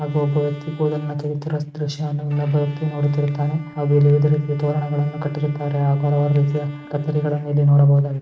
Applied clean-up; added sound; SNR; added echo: neural mask model RNNoise.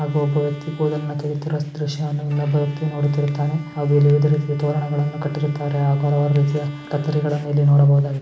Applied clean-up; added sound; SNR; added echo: none; Bowed string instrument; 20 dB; none.